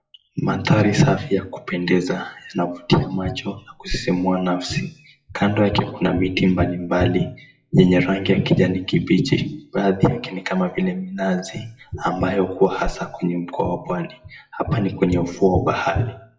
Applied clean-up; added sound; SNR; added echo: classical method WPE with log-MMSE.